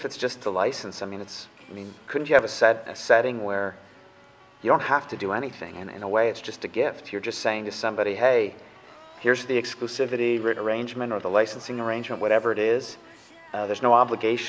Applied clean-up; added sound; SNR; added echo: none; none; none; none.